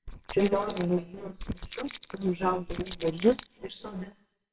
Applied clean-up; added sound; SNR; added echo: neural separator model SepFormer WHAMR!.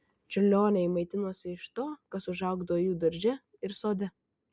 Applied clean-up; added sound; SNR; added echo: none; none; none; none.